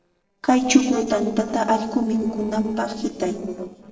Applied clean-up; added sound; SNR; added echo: neural separator model SepFormer DNS4.